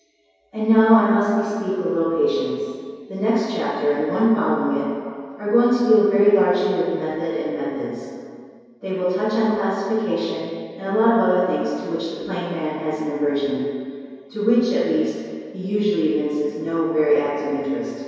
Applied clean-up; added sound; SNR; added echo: none; none; none; reverberation time 2.2 s.